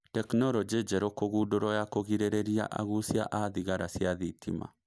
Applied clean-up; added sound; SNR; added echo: none; none; none; none.